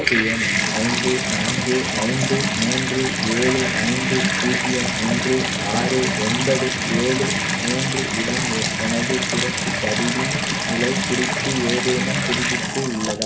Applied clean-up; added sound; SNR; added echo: none; Bathtub (filling or washing) / Water tap, faucet; -2 dB; reverberation time 0.3 s.